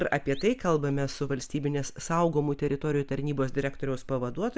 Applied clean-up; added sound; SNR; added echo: none; none; none; none.